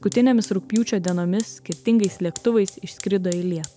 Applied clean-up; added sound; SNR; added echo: none; Fire; 18 dB; none.